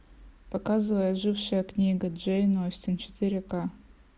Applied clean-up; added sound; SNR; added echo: none; none; none; none.